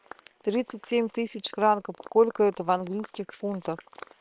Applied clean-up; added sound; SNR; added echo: neural separator model SepFormer WHAM!.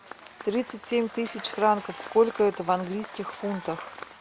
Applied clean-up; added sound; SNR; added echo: none; Applause / Crowd / Cheering; 15 dB; none.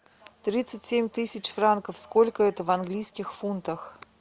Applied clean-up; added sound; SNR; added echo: none; none; none; none.